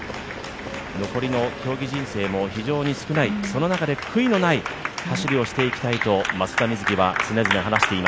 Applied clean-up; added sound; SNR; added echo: none; none; none; none.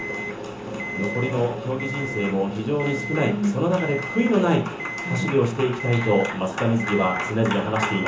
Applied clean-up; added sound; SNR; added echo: none; Alarm; 12 dB; reverberation time 0.8 s.